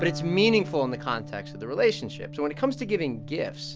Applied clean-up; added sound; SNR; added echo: none; Electric guitar; 11 dB; none.